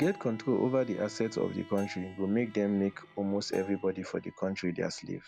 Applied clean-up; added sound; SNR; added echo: none; Bell + Bowed string instrument; 20 dB; none.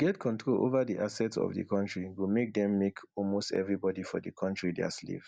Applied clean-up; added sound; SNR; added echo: none; none; none; none.